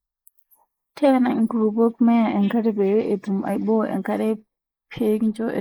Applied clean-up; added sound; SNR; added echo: neural mask model Resemble Enhance denoiser.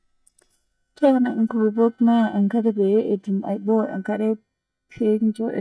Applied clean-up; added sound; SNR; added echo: neural mask model DeepFilterNet 3.